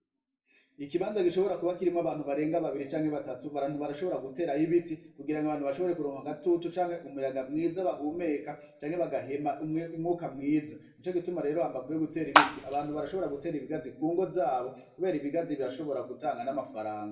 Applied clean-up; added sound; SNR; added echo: none; Water / Splash, splatter; -2 dB; reverberation time 0.7 s.